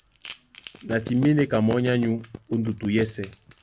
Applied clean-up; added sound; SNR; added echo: none; Crack / Crackle; 19 dB; none.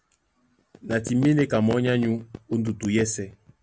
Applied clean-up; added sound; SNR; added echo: none; none; none; none.